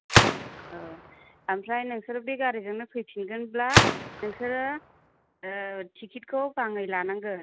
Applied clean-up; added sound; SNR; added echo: none; Gunshot, gunfire; -3 dB; none.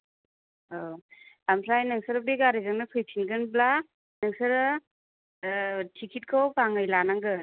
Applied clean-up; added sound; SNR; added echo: none; none; none; none.